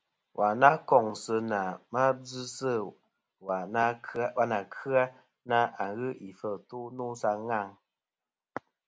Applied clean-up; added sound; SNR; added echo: none; none; none; none.